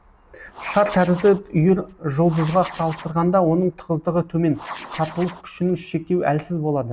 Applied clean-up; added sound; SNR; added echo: none; Writing; 16 dB; none.